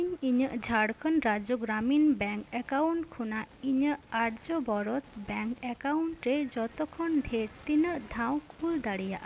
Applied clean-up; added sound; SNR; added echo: none; none; none; none.